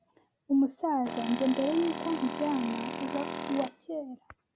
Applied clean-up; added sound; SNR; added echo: none; Tools; 6 dB; none.